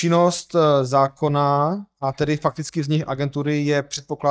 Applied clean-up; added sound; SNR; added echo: neural mask model DeepFilterNet 3.